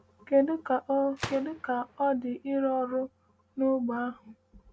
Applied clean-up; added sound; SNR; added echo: none; Gunshot, gunfire; 17 dB; none.